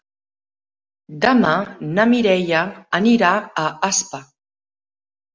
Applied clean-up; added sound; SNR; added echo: none; none; none; none.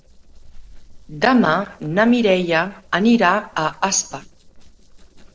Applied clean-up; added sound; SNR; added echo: neural separator model SepFormer DNS4.